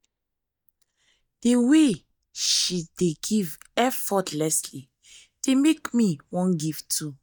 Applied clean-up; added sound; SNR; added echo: neural mask model DeepFilterNet 3.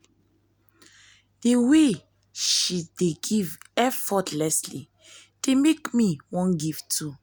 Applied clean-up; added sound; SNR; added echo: none; none; none; none.